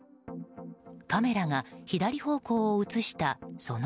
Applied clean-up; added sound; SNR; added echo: none; none; none; none.